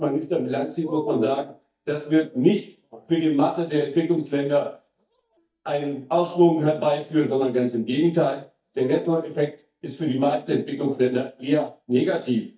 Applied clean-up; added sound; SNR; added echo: neural mask model DeepFilterNet 3.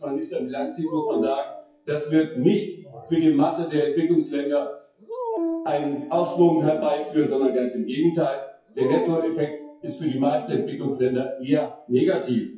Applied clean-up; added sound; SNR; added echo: classical method WPE with log-MMSE.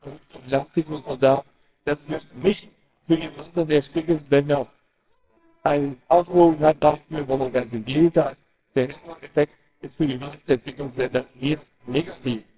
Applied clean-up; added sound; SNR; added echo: neural separator model SepFormer WHAMR!.